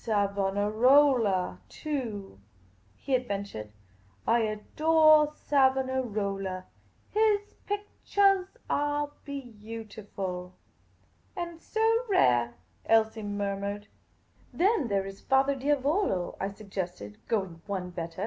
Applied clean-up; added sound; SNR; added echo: none; none; none; none.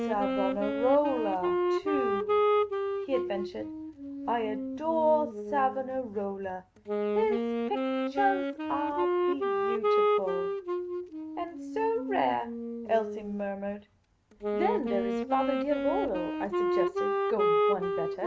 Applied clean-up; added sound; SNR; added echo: none; Wind instrument, woodwind instrument; -2 dB; none.